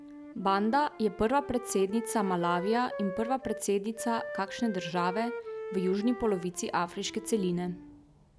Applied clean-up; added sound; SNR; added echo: none; Wind instrument, woodwind instrument; 11 dB; none.